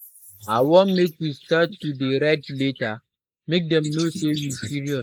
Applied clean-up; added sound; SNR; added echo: neural mask model Resemble Enhance denoiser.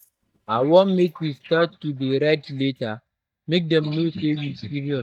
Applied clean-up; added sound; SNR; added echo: neural mask model DeepFilterNet 3.